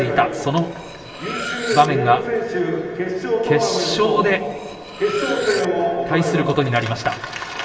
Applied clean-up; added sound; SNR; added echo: none; Cutlery, silverware; 12 dB; reverberation time 2.3 s.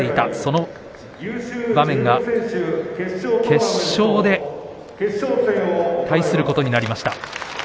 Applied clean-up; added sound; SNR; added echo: none; none; none; none.